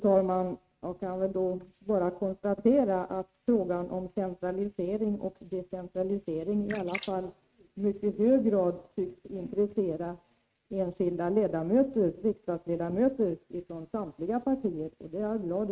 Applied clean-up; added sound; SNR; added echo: neural mask model RNNoise.